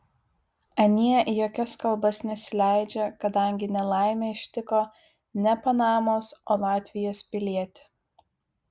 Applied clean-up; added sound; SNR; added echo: none; none; none; none.